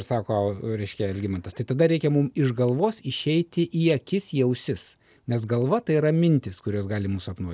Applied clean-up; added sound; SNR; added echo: none; none; none; none.